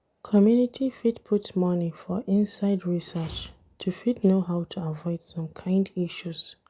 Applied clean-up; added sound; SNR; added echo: none; none; none; none.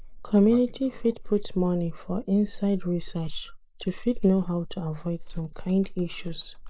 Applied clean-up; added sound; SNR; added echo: neural mask model Resemble Enhance denoiser.